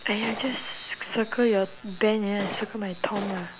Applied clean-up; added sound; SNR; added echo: none; Gunshot, gunfire; 8 dB; none.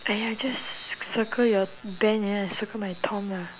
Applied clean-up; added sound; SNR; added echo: none; none; none; none.